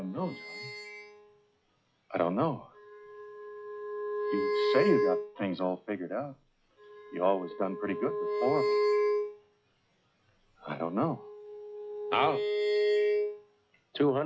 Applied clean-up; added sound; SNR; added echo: classical method log-MMSE.